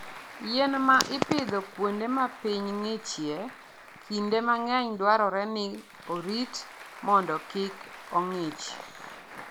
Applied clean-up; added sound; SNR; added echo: none; Applause; 17 dB; none.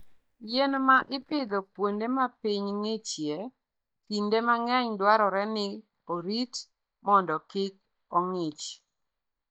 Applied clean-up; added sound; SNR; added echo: neural mask model DeepFilterNet 3.